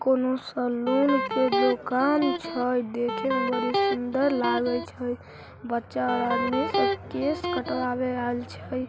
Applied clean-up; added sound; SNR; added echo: none; Electric guitar; 2 dB; none.